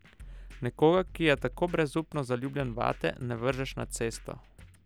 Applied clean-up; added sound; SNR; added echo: none; Drum kit; 17 dB; none.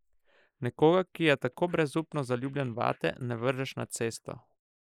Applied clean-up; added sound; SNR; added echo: neural mask model Resemble Enhance denoiser.